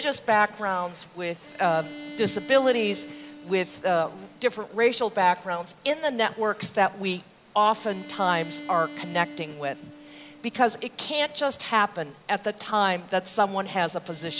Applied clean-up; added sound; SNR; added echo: none; Bowed string instrument; 19 dB; none.